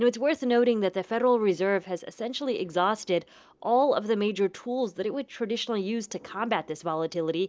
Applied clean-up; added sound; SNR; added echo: none; none; none; none.